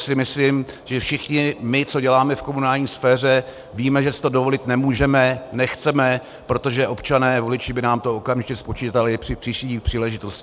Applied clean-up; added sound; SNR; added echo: none; none; none; none.